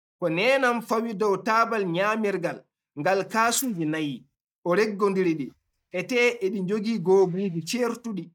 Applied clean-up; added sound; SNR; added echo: neural mask model DeepFilterNet 3.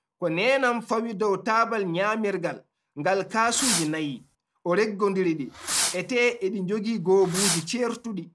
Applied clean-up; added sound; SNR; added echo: none; Fireworks; 4 dB; none.